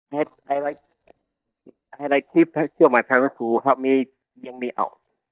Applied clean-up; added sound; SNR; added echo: neural mask model DeepFilterNet 3.